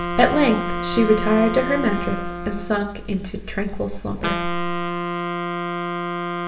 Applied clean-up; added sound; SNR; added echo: none; Wind instrument, woodwind instrument; 5 dB; reverberation time 1.3 s.